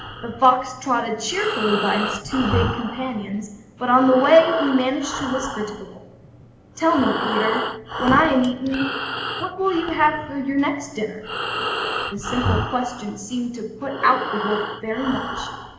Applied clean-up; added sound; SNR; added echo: none; Breathing; 6 dB; reverberation time 0.8 s.